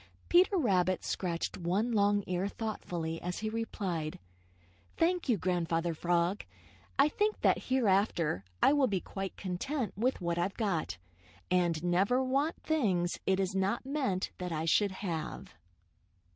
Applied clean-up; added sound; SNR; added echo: none; none; none; none.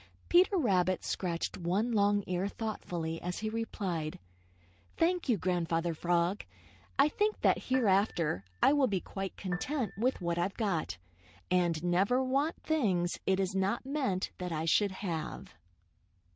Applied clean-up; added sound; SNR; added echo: none; Piano; 18 dB; none.